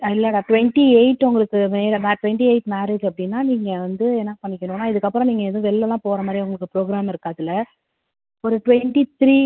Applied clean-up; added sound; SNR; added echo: none; none; none; none.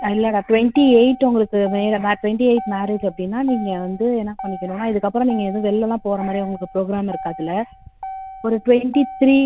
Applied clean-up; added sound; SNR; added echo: none; Motor vehicle (road); 16 dB; none.